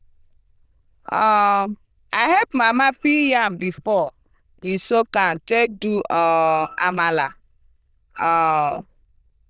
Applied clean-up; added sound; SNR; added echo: neural diffusion model UNIVERSE++.